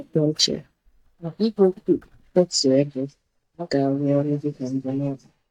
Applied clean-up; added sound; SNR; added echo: neural mask model DeepFilterNet 3.